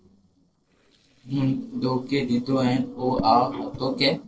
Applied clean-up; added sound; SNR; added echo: neural separator model SepFormer DNS4.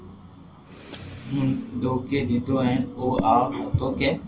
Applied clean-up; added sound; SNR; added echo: none; Breathing; 15 dB; reverberation time 0.2 s.